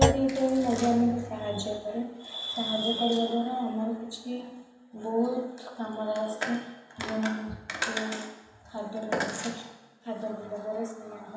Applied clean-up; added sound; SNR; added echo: none; Thump, thud; 0 dB; reverberation time 0.9 s.